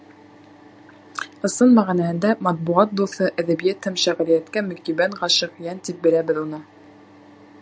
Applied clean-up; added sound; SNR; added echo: none; none; none; none.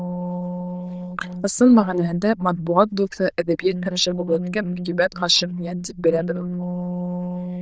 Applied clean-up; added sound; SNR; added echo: neural diffusion model UNIVERSE++.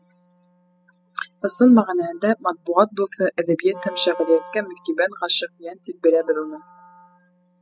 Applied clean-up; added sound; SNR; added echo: classical method spectral subtraction.